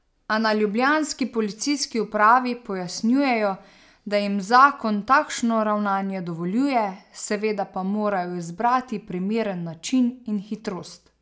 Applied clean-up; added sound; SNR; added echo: none; none; none; none.